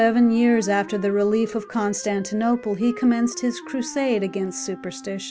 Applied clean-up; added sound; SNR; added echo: none; Wind instrument, woodwind instrument; 17 dB; none.